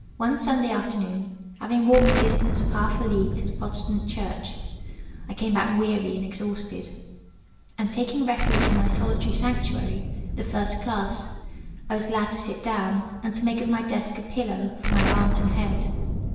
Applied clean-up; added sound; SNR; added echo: none; Explosion; 1 dB; reverberation time 1.1 s.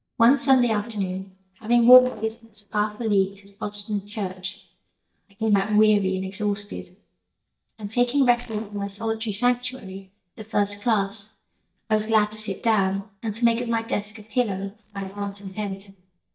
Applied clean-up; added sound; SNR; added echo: neural mask model DeepFilterNet 3.